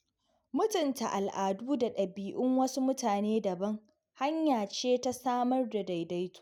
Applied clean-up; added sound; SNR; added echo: none; none; none; none.